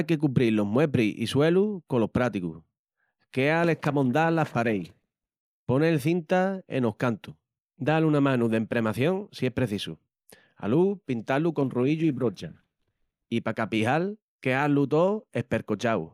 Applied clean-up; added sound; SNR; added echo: neural mask model DeepFilterNet 3.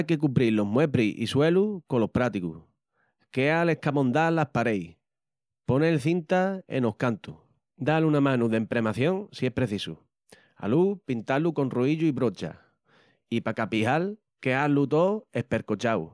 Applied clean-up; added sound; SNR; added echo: none; none; none; none.